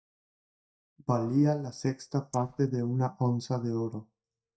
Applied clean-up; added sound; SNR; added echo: neural mask model DeepFilterNet 3.